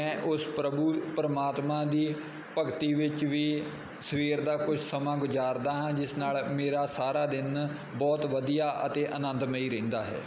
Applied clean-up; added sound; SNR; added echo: none; Bowed string instrument; 18 dB; none.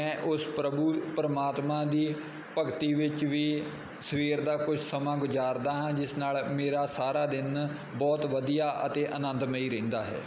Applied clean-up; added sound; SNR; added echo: none; none; none; none.